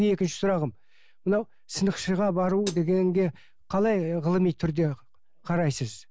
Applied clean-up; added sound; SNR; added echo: none; Hi-hat; 18 dB; none.